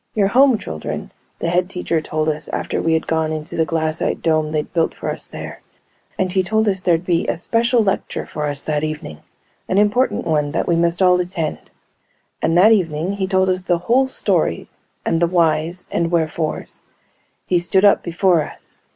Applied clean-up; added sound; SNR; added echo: none; none; none; none.